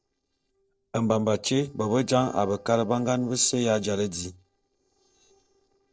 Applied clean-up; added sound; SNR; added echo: neural separator model SepFormer DNS4.